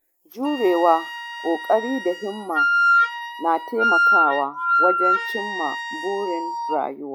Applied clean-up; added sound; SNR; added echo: classical method log-MMSE.